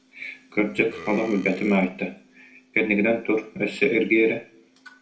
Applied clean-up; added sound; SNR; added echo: none; Burping, eructation; 19 dB; reverberation time 0.3 s.